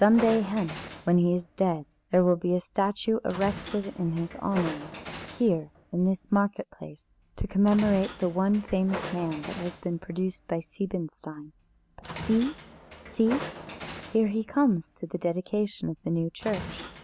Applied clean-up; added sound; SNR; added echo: none; Train; 14 dB; none.